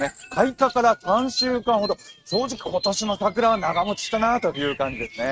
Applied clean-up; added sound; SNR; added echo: neural mask model RNNoise.